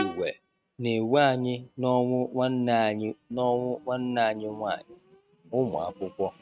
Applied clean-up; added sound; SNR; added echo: neural mask model RNNoise.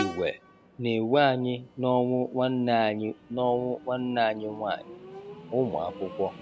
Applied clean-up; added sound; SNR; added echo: none; Train; 16 dB; none.